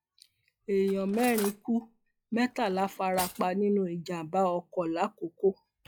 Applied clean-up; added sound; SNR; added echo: classical method log-MMSE.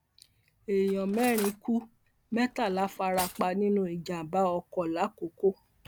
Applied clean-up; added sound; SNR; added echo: none; Cutlery, silverware; 14 dB; none.